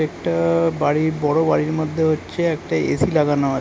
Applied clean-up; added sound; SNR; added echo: none; none; none; none.